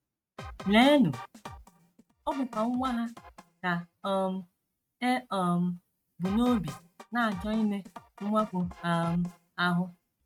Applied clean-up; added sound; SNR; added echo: neural mask model RNNoise.